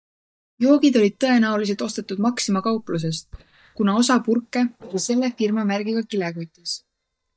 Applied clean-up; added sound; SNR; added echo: neural mask model DeepFilterNet 3.